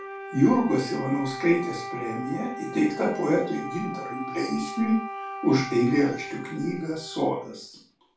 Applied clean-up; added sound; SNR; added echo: none; Wind instrument, woodwind instrument; 10 dB; reverberation time 0.3 s.